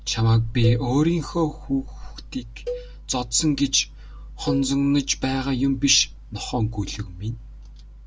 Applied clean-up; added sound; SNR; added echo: none; Cowbell; 15 dB; none.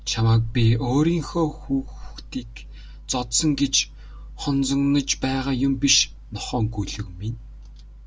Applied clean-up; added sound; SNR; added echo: none; none; none; none.